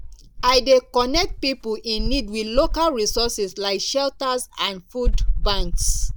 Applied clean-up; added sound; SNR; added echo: none; Insect; 2 dB; none.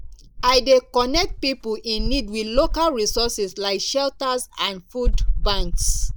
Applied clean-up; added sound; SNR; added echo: neural mask model Resemble Enhance denoiser.